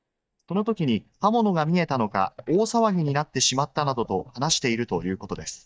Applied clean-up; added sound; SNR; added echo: neural mask model DeepFilterNet 3.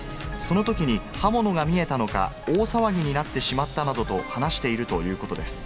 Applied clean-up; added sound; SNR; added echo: none; none; none; none.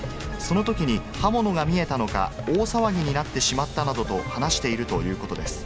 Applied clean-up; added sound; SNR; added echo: none; Musical instrument; 12 dB; none.